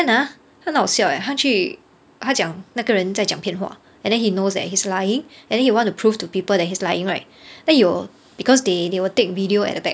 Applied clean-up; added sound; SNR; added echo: none; none; none; none.